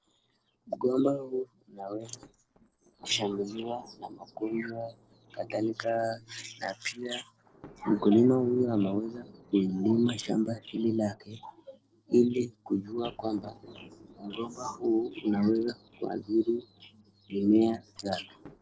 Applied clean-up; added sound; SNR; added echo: neural separator model SepFormer DNS4.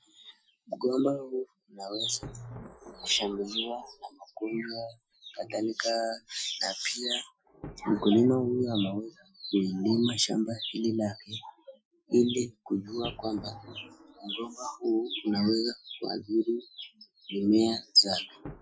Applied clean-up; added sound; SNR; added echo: classical method Wiener filter.